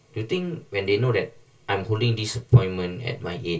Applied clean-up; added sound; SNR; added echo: none; none; none; reverberation time 0.2 s.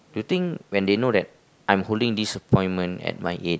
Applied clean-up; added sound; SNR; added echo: none; none; none; none.